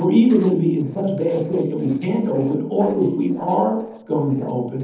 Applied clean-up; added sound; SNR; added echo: neural separator model SepFormer DNS4.